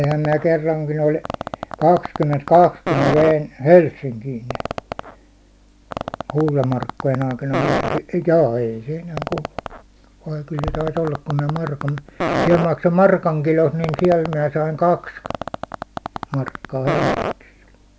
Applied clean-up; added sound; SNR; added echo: none; Fart; 8 dB; none.